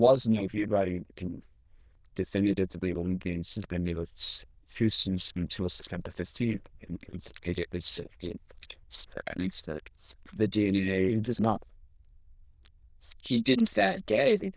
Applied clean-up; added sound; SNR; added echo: neural diffusion model UNIVERSE++.